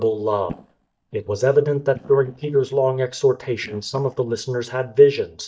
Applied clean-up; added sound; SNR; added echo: neural mask model DeepFilterNet 3.